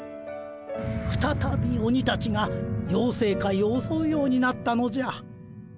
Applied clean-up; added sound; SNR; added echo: none; none; none; none.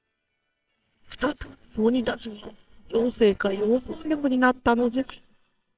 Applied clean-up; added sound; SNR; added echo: neural separator model SepFormer WHAMR!.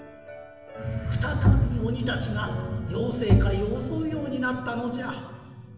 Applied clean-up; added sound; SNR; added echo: none; Bowed string instrument; -3 dB; reverberation time 1.3 s.